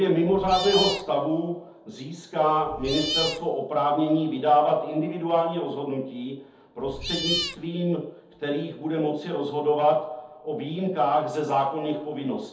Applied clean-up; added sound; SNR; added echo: none; Cat; 4 dB; reverberation time 0.6 s.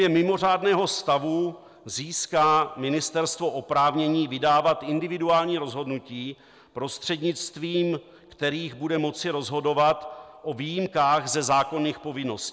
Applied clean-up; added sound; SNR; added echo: none; none; none; none.